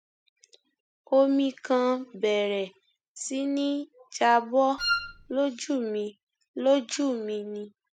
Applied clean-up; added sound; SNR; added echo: none; Wind instrument, woodwind instrument; 3 dB; none.